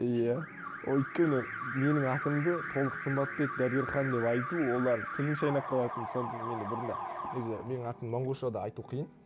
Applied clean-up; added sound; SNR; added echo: none; Alarm; 8 dB; none.